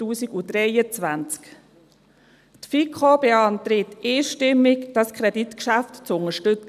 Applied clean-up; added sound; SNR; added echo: none; none; none; none.